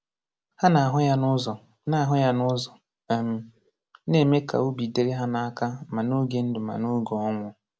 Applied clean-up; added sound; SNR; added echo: none; none; none; none.